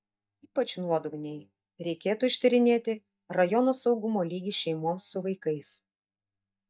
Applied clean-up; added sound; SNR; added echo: neural mask model DeepFilterNet 3.